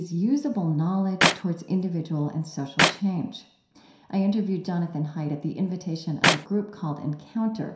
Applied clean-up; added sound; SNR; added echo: none; Clapping; -1 dB; reverberation time 0.7 s.